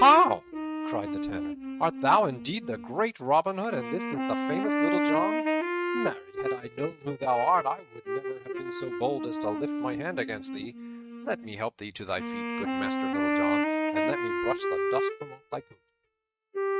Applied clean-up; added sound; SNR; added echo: neural mask model RNNoise.